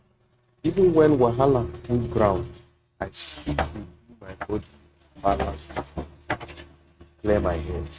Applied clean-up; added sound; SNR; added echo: neural mask model RNNoise.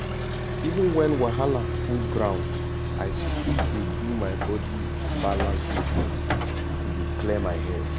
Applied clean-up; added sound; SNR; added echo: none; Accelerating, revving, vroom; -2 dB; none.